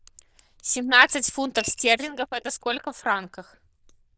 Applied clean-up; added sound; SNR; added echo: neural diffusion model UNIVERSE++.